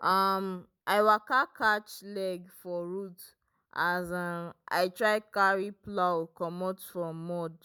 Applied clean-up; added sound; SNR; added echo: none; none; none; none.